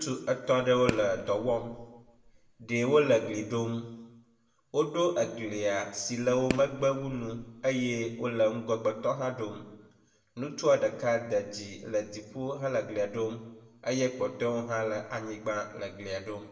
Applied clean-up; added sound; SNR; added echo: none; Fireworks; 10 dB; reverberation time 0.8 s.